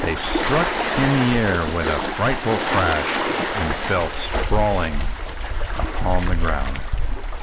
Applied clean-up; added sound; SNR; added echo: none; Waves, surf; -2 dB; none.